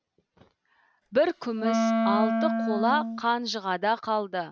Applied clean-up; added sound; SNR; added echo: none; Wind instrument, woodwind instrument; -2 dB; none.